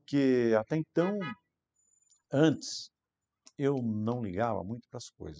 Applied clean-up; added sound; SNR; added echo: classical method spectral subtraction.